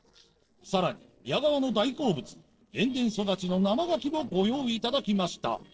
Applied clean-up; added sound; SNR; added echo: neural separator model SepFormer DNS4.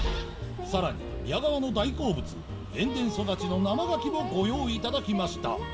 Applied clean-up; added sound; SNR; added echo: none; Subway, metro, underground; 15 dB; reverberation time 2.1 s.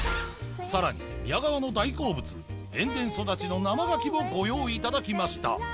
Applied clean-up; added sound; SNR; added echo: none; none; none; none.